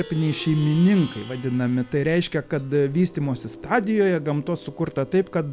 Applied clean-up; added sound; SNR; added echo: none; Plucked string instrument; 19 dB; none.